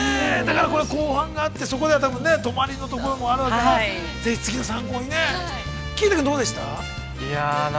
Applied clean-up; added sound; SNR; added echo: none; none; none; none.